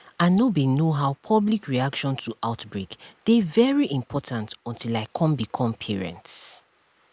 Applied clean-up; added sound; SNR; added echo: none; none; none; none.